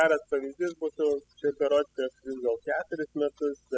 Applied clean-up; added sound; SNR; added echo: classical method spectral subtraction.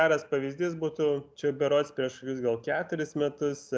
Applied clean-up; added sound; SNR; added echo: none; none; none; none.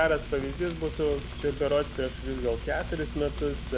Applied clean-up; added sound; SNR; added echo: none; Frying (food); 6 dB; none.